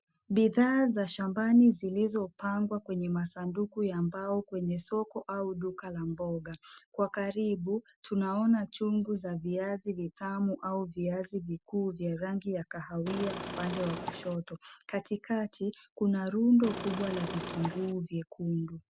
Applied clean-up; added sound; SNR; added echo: none; Engine / Car; 8 dB; none.